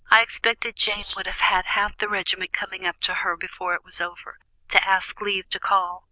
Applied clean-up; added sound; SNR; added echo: neural diffusion model UNIVERSE++.